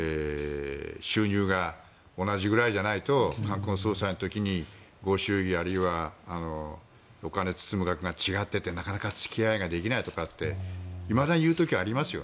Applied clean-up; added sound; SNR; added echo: none; none; none; none.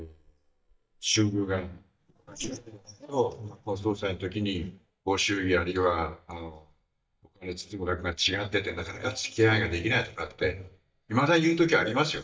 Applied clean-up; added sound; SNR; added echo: neural mask model DeepFilterNet 3.